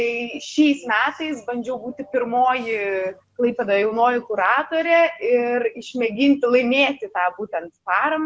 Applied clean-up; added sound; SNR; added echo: none; none; none; none.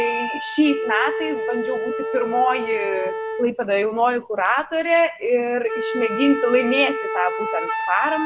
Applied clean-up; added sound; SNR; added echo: none; Wind instrument, woodwind instrument; 5 dB; none.